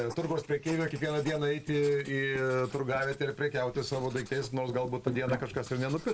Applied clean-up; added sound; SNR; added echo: neural mask model Resemble Enhance denoiser.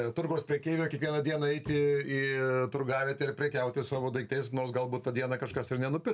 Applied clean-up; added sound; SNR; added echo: none; none; none; none.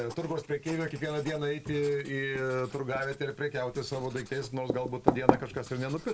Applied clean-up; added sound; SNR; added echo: none; Writing; 3 dB; none.